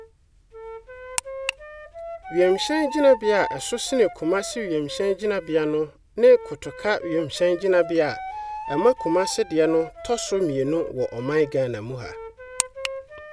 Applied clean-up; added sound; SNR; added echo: none; Wind instrument, woodwind instrument; 12 dB; none.